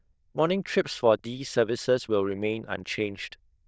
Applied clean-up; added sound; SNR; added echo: neural diffusion model UNIVERSE++.